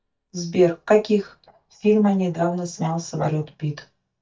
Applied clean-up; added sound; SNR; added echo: neural mask model DeepFilterNet 3.